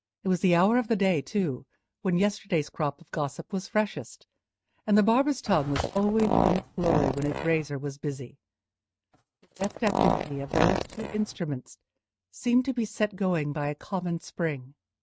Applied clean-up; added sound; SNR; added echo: neural mask model RNNoise.